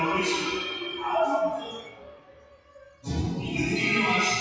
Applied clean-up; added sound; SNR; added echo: classical method WPE with log-MMSE.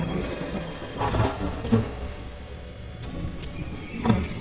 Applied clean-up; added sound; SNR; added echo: neural mask model DeepFilterNet 3.